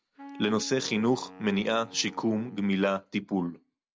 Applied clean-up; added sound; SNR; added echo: none; Wind instrument, woodwind instrument; 19 dB; none.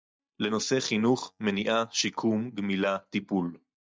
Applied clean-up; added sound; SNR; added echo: neural mask model DeepFilterNet 3.